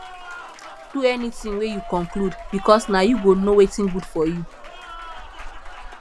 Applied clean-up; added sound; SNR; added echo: none; Applause + Rain; 13 dB; none.